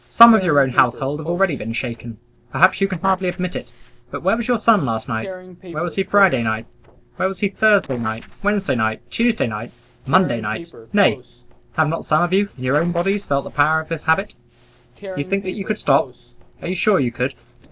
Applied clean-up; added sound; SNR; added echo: neural separator model SepFormer DNS4.